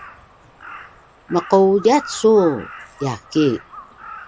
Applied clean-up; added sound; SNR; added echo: none; Crow; 18 dB; none.